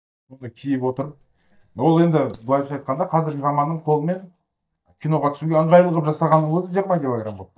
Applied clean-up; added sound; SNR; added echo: neural mask model DeepFilterNet 3.